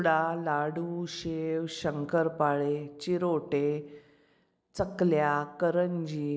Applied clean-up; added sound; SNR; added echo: none; none; none; none.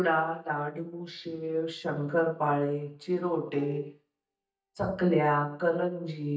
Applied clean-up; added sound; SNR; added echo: neural mask model DeepFilterNet 3.